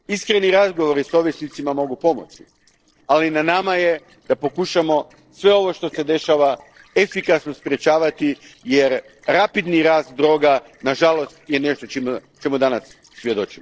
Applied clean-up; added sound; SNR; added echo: neural separator model SepFormer DNS4.